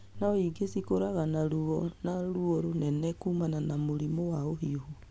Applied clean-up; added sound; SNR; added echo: none; none; none; none.